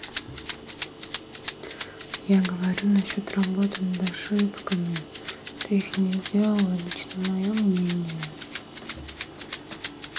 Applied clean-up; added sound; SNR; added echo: none; Rattle (instrument); 6 dB; none.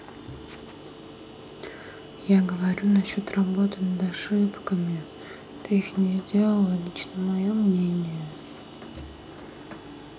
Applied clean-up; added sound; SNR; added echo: none; none; none; none.